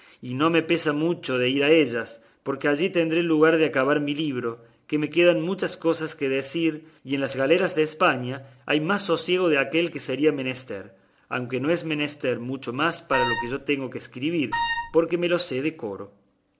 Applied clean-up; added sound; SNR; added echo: none; Wind instrument, woodwind instrument; 4 dB; none.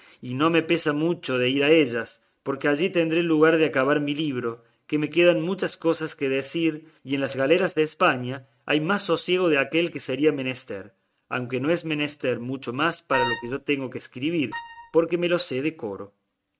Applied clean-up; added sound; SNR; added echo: neural mask model RNNoise.